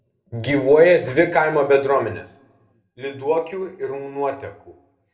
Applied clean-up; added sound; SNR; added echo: none; none; none; reverberation time 0.5 s.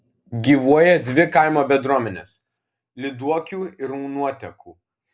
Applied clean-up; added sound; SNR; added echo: none; none; none; none.